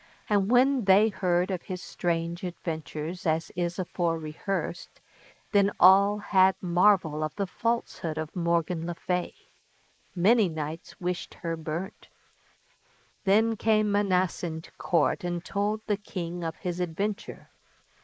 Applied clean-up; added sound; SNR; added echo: neural mask model Resemble Enhance denoiser.